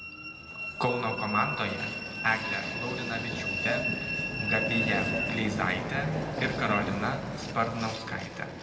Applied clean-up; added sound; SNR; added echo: none; Train; 1 dB; reverberation time 2.1 s.